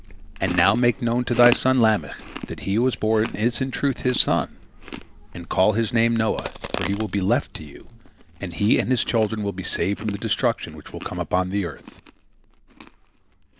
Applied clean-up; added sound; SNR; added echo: none; Chewing, mastication; 13 dB; none.